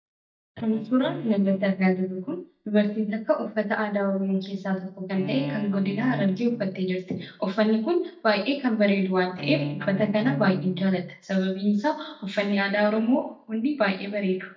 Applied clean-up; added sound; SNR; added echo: neural mask model DeepFilterNet 3.